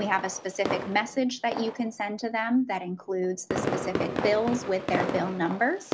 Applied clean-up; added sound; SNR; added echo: none; Fireworks; 6 dB; none.